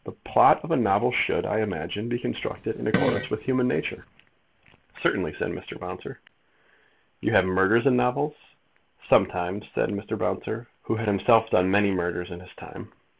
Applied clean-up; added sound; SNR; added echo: none; Fart; 5 dB; none.